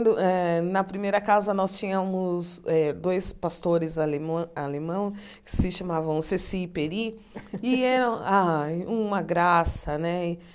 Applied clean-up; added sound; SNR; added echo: none; none; none; none.